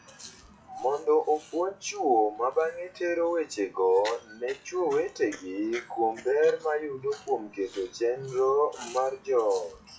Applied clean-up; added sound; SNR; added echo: classical method WPE with log-MMSE.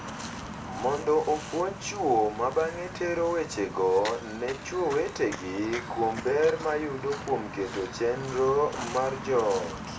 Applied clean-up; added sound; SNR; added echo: none; Walk, footsteps; 11 dB; reverberation time 0.2 s.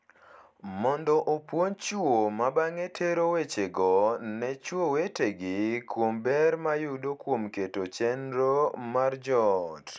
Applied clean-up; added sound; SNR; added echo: none; none; none; none.